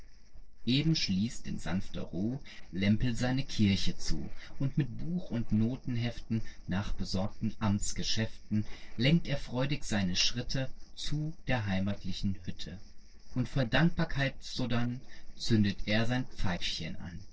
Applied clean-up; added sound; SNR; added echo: neural separator model SepFormer DNS4.